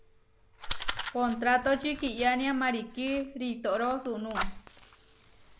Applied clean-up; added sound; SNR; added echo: none; Fire; 8 dB; none.